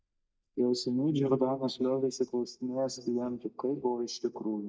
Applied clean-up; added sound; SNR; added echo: neural mask model DeepFilterNet 3.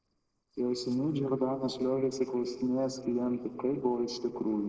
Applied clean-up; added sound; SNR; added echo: neural separator model SepFormer DNS4.